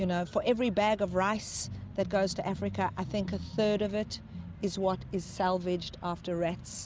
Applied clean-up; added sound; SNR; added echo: none; none; none; none.